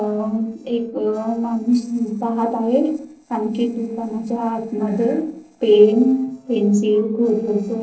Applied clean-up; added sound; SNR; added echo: neural separator model SepFormer DNS4.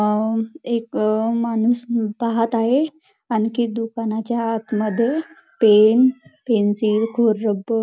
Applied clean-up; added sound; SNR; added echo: none; none; none; none.